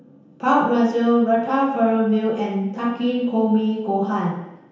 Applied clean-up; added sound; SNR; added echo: none; none; none; reverberation time 0.9 s.